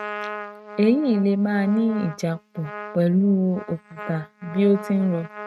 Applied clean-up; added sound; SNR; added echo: neural mask model RNNoise.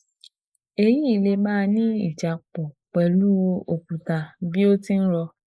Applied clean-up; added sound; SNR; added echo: neural mask model Resemble Enhance denoiser.